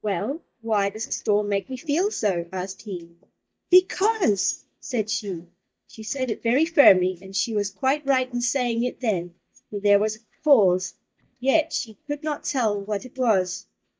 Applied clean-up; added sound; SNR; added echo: neural mask model DeepFilterNet 3.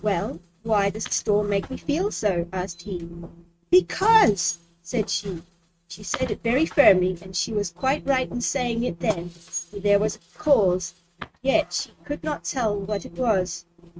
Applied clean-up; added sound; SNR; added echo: neural mask model RNNoise.